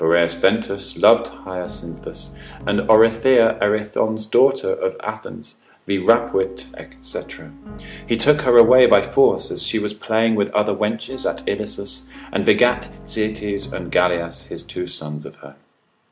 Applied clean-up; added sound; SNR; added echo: none; Piano; 19 dB; none.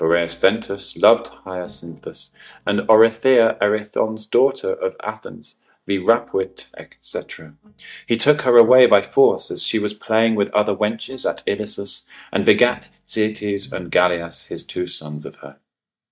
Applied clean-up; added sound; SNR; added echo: neural mask model DeepFilterNet 3.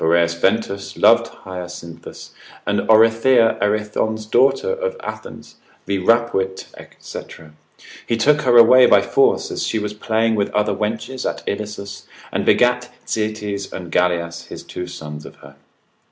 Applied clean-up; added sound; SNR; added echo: none; none; none; none.